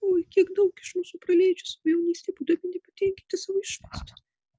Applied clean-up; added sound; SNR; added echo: none; none; none; none.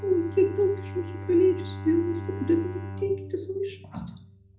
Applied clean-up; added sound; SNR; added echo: none; Bowed string instrument; 10 dB; reverberation time 0.6 s.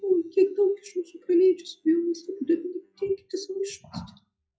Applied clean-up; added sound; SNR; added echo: classical method WPE with log-MMSE.